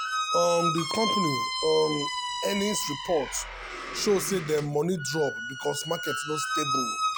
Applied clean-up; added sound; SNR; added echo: none; Squeak; 3 dB; none.